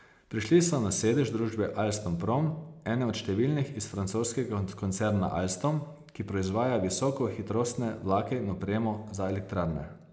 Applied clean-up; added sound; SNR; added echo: none; none; none; none.